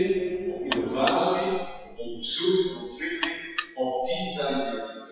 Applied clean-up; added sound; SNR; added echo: classical method WPE with log-MMSE.